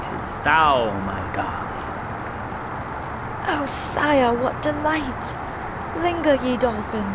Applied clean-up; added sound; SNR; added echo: none; Rain; 5 dB; none.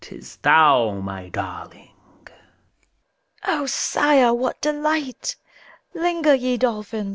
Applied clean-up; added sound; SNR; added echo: none; none; none; none.